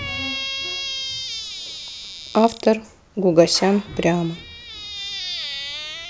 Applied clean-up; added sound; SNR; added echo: none; Squeak; 9 dB; none.